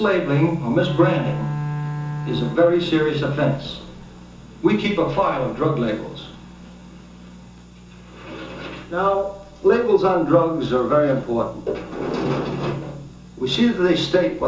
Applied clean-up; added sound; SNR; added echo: none; Bowed string instrument; 5 dB; reverberation time 0.7 s.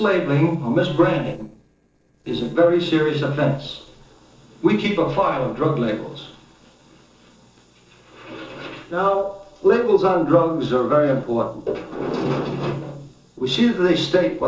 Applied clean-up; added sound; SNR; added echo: neural separator model SepFormer DNS4.